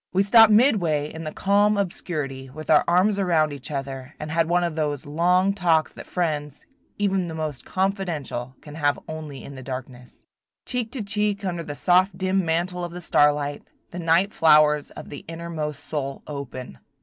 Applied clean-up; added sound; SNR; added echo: none; none; none; none.